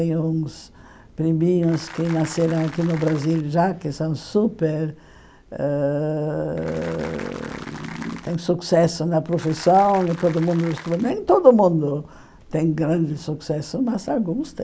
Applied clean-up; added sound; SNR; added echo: none; Applause; 18 dB; none.